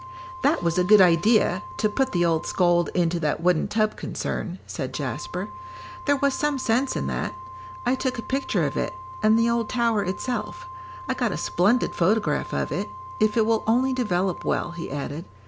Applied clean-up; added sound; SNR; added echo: none; Organ; 15 dB; none.